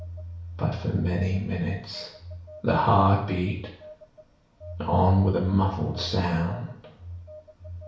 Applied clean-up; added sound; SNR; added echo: none; Telephone; 13 dB; reverberation time 0.6 s.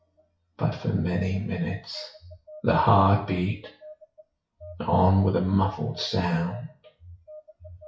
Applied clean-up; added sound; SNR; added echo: classical method WPE with log-MMSE.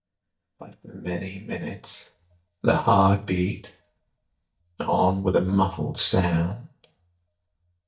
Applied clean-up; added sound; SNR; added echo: neural mask model DeepFilterNet 3.